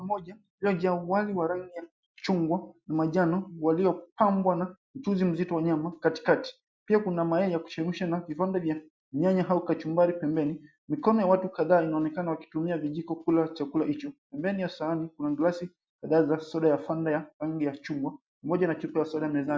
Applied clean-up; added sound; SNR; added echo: none; none; none; none.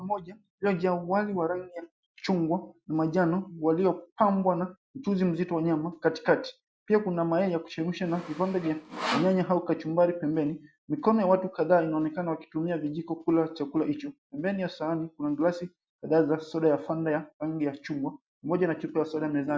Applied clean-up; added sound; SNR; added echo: none; Sawing; 9 dB; none.